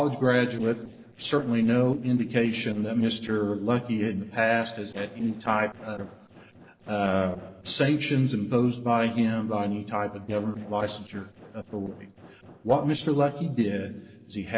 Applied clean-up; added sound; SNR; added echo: neural separator model SepFormer DNS4.